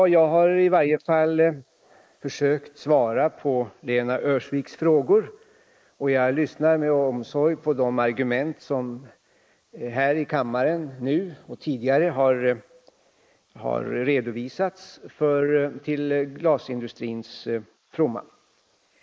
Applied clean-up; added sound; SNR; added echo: neural mask model Resemble Enhance denoiser.